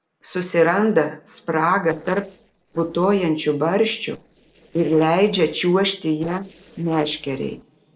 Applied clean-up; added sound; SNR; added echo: neural separator model SepFormer DNS4.